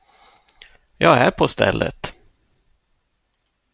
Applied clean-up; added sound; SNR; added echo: none; none; none; none.